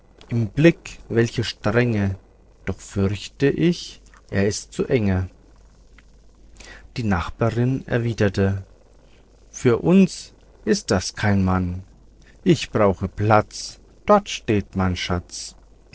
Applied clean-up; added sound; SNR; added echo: neural separator model SepFormer DNS4.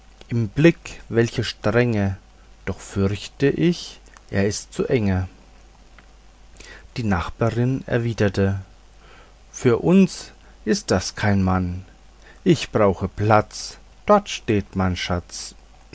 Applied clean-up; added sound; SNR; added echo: none; none; none; none.